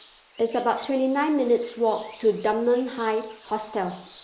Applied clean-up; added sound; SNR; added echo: neural mask model Resemble Enhance denoiser.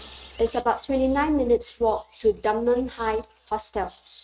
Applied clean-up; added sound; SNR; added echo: neural mask model RNNoise.